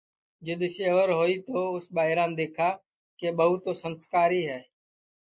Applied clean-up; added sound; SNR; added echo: neural mask model Resemble Enhance denoiser.